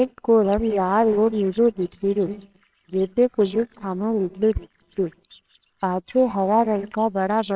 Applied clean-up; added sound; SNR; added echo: neural separator model SepFormer WHAMR!.